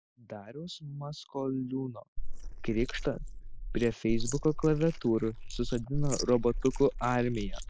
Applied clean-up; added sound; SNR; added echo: neural mask model Resemble Enhance denoiser.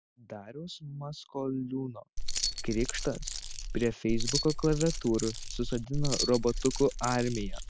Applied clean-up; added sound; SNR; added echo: none; Keys jangling; 1 dB; none.